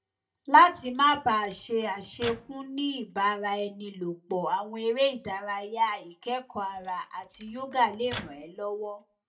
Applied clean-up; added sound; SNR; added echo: none; Microwave oven; 18 dB; reverberation time 0.2 s.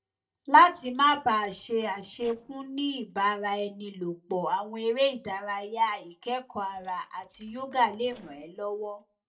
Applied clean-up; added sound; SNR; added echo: neural separator model SepFormer DNS4.